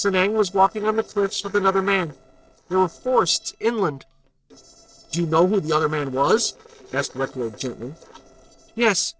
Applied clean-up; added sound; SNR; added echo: neural separator model SepFormer DNS4.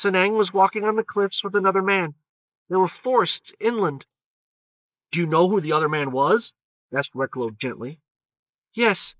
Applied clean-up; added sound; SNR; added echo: neural mask model Resemble Enhance denoiser.